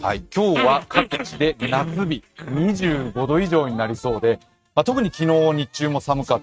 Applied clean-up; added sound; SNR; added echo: neural mask model RNNoise.